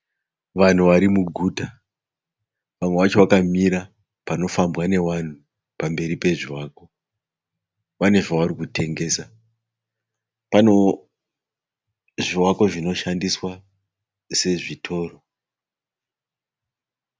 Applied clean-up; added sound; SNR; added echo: none; none; none; none.